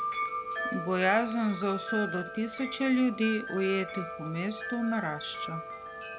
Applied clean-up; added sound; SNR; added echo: none; Wind chime; 6 dB; none.